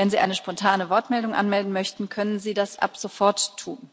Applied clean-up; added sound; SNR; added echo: none; none; none; none.